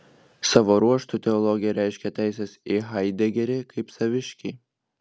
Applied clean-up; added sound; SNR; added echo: none; none; none; none.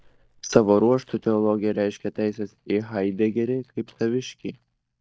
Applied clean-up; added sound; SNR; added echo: neural mask model DeepFilterNet 3.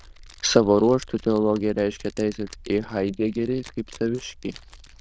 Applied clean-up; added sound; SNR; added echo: neural diffusion model UNIVERSE++.